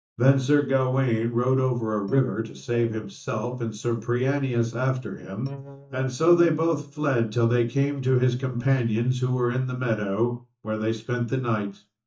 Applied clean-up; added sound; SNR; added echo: neural mask model DeepFilterNet 3.